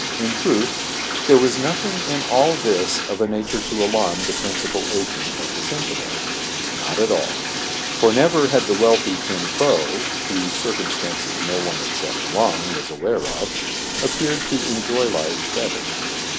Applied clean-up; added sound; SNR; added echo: none; Bathtub (filling or washing); 3 dB; none.